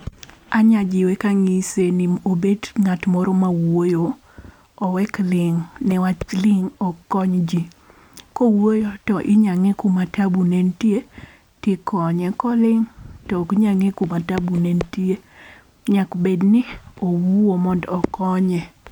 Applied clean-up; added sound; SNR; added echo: none; none; none; none.